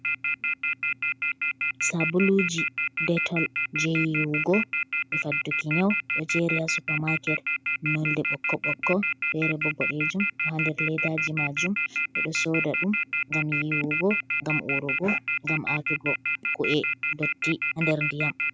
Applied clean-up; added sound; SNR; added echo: none; Telephone; -1 dB; none.